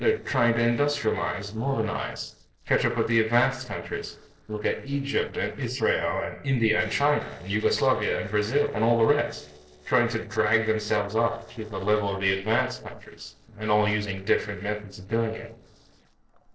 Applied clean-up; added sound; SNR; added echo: neural separator model SepFormer DNS4.